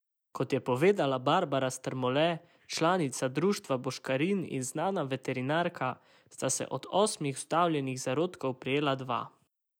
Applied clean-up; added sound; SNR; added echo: none; none; none; none.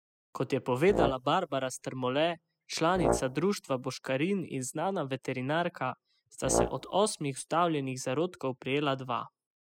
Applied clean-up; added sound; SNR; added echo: classical method spectral subtraction.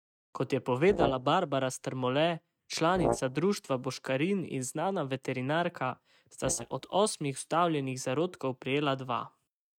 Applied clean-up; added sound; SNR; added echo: neural mask model RNNoise.